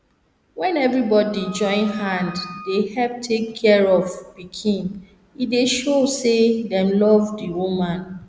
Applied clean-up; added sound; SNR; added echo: none; Wind instrument, woodwind instrument; 19 dB; none.